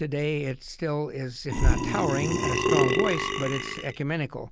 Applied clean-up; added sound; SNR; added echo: none; Burping, eructation; -4 dB; none.